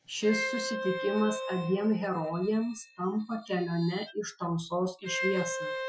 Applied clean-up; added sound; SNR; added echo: classical method Wiener filter.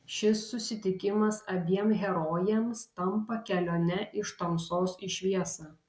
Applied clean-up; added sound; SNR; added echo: none; none; none; none.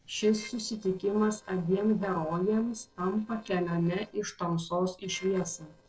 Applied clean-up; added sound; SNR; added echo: neural separator model SepFormer DNS4.